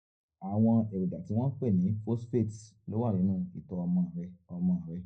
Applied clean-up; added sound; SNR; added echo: none; none; none; reverberation time 0.4 s.